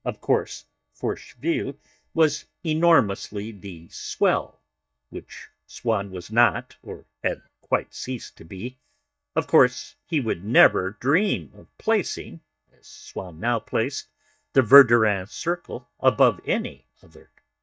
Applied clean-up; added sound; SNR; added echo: neural mask model DeepFilterNet 3.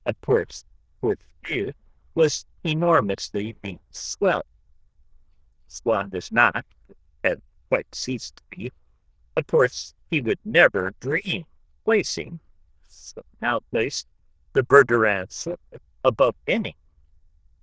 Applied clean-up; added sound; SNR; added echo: neural diffusion model UNIVERSE++.